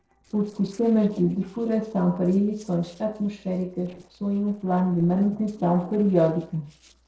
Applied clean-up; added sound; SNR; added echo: neural separator model SepFormer DNS4.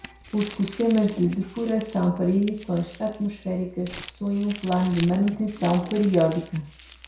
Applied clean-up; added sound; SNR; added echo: none; Crumpling, crinkling; 14 dB; reverberation time 0.6 s.